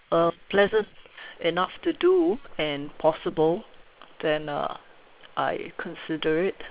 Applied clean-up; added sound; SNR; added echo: neural separator model SepFormer WHAM!.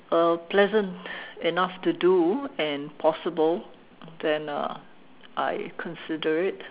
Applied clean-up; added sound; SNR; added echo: none; none; none; none.